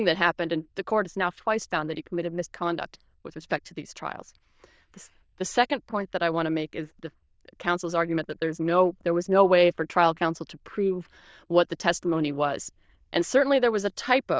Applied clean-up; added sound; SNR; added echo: neural diffusion model UNIVERSE++.